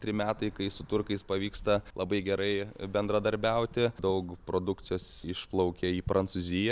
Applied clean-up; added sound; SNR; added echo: none; none; none; none.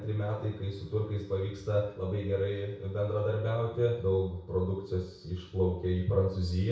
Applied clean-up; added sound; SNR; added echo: none; none; none; reverberation time 0.6 s.